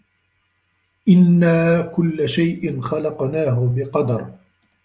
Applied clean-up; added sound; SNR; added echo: none; none; none; none.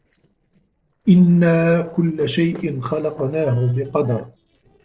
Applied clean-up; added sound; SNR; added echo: neural separator model SepFormer DNS4.